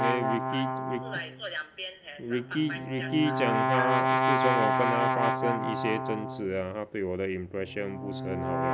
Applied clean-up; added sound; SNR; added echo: none; Brass instrument; -2 dB; none.